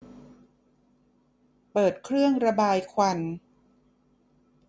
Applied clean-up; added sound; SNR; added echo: none; none; none; none.